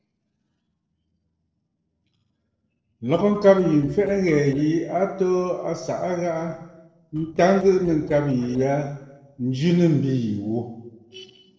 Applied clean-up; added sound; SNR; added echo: neural separator model SepFormer DNS4.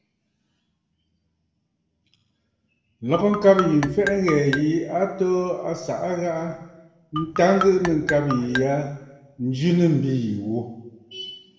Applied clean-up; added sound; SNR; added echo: none; Marimba, xylophone; 7 dB; reverberation time 1.0 s.